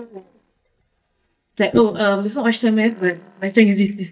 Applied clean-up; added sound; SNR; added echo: neural mask model DeepFilterNet 3.